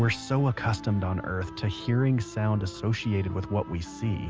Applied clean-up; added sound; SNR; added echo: none; Wind instrument, woodwind instrument; 16 dB; none.